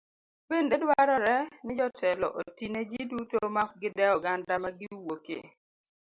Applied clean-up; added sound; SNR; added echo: none; none; none; none.